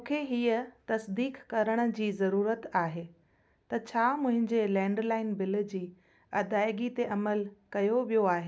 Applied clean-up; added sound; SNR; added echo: none; none; none; none.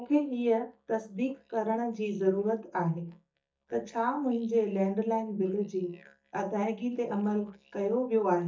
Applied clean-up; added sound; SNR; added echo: neural mask model DeepFilterNet 3.